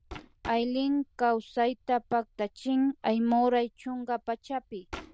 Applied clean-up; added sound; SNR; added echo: neural diffusion model UNIVERSE++.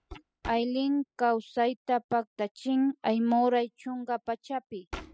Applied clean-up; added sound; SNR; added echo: classical method spectral subtraction.